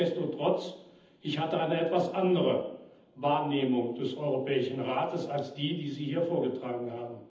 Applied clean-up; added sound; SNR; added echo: none; none; none; reverberation time 0.8 s.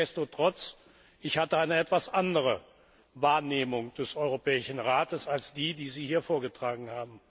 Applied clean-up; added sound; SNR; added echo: none; none; none; none.